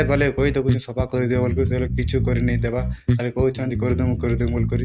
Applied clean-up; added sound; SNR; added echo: neural mask model RNNoise.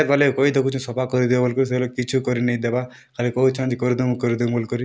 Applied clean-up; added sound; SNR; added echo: none; none; none; none.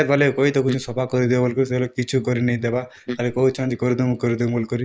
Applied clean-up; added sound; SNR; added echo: neural mask model Resemble Enhance denoiser.